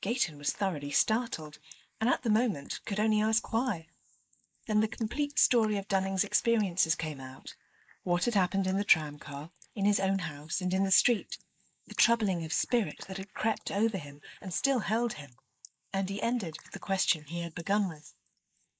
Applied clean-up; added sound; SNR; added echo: neural mask model Resemble Enhance denoiser.